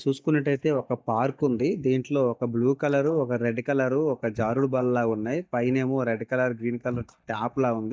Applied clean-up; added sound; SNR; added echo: neural mask model DeepFilterNet 3.